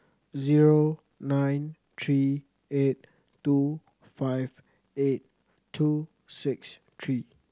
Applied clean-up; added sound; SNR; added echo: none; none; none; none.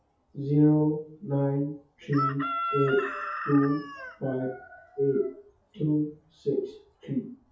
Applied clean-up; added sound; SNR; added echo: classical method WPE with log-MMSE.